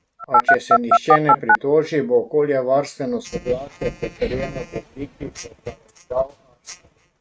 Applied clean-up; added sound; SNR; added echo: neural mask model RNNoise.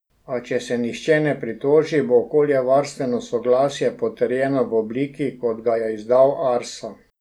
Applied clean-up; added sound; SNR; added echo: none; none; none; none.